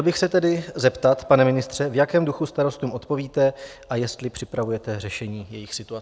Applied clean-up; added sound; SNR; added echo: none; none; none; none.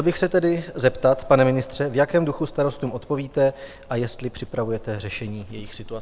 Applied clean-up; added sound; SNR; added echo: none; Livestock, farm animals, working animals; 17 dB; none.